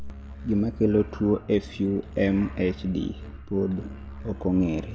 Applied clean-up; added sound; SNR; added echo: none; Musical instrument; 15 dB; none.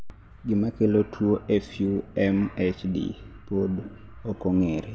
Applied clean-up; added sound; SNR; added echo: none; none; none; none.